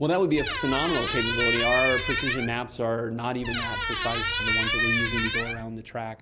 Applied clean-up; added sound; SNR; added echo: none; Squeak; 0 dB; none.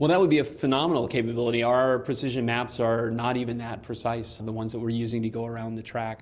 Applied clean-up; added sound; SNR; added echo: none; none; none; none.